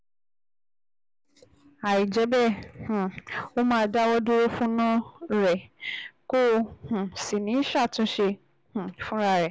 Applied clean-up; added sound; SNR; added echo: none; none; none; none.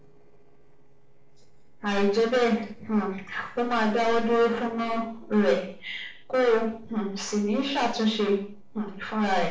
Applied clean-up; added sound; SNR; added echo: neural separator model SepFormer DNS4.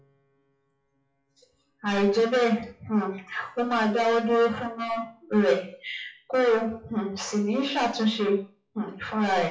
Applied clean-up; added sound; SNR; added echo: classical method WPE with log-MMSE.